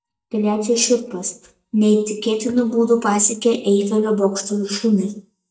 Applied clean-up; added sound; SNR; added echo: neural mask model DeepFilterNet 3.